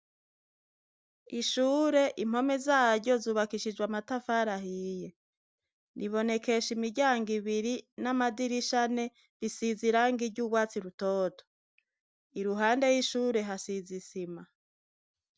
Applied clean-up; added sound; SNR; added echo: none; none; none; none.